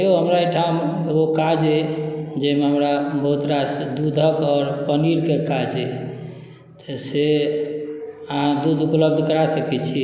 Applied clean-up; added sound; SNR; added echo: none; none; none; none.